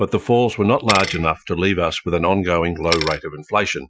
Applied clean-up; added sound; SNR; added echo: classical method Wiener filter.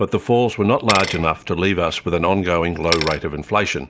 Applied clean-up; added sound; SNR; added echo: none; Bicycle; 11 dB; none.